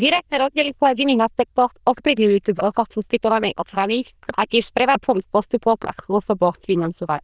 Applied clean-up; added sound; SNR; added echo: neural diffusion model UNIVERSE++.